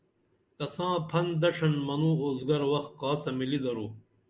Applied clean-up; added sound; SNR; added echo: none; none; none; none.